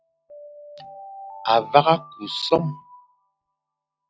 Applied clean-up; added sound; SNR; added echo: classical method log-MMSE.